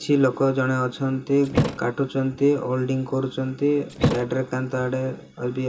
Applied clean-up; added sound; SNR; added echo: none; Thump, thud; 6 dB; reverberation time 0.2 s.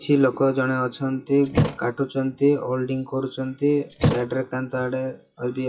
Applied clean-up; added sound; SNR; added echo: classical method WPE with log-MMSE.